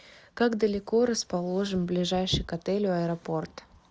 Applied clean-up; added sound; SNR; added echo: none; none; none; none.